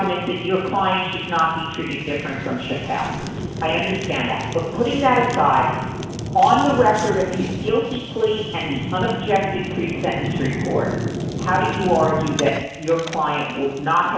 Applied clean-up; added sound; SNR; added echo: none; Fire; 7 dB; reverberation time 1.1 s.